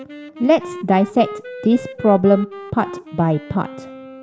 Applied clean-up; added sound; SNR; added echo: none; Wind instrument, woodwind instrument; 14 dB; none.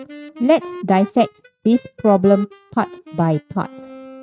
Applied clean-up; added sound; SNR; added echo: neural mask model RNNoise.